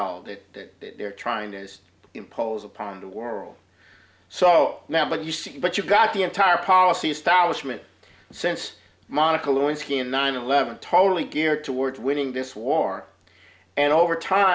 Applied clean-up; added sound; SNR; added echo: none; none; none; none.